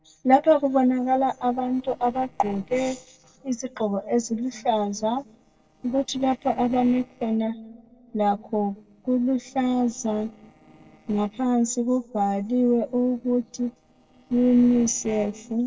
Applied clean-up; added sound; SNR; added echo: neural separator model SepFormer DNS4.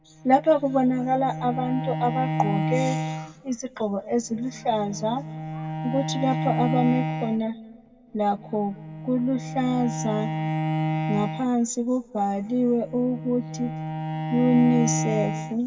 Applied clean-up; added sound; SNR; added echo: none; Bowed string instrument; 5 dB; reverberation time 1.7 s.